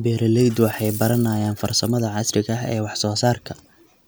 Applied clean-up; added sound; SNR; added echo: none; Coin (dropping); 18 dB; none.